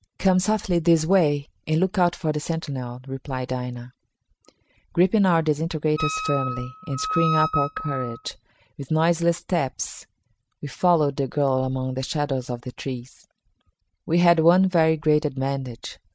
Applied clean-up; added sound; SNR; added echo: neural mask model RNNoise.